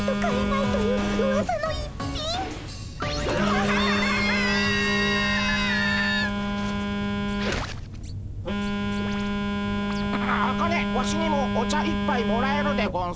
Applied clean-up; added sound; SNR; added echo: none; Telephone; -2 dB; none.